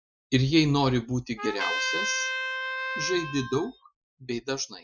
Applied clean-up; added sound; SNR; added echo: classical method Wiener filter.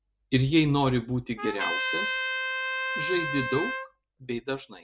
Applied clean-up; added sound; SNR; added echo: none; Trumpet; 2 dB; none.